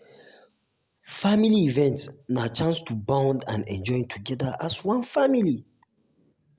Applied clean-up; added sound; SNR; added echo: none; none; none; none.